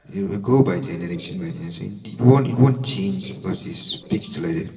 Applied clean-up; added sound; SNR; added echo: neural separator model SepFormer DNS4.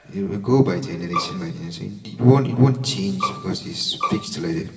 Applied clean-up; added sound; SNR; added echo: none; Bowed string instrument; 8 dB; reverberation time 2.3 s.